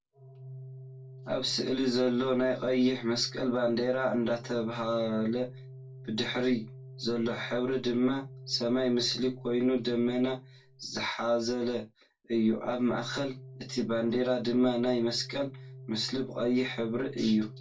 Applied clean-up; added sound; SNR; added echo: none; Organ; 16 dB; reverberation time 0.2 s.